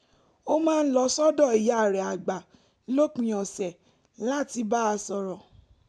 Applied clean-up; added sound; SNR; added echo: none; none; none; none.